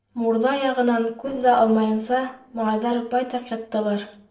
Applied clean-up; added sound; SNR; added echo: neural separator model SepFormer DNS4.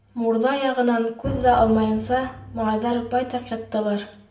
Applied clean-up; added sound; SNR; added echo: none; Drum; 15 dB; reverberation time 0.5 s.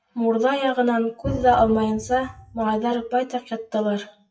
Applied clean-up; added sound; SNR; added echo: classical method WPE with log-MMSE.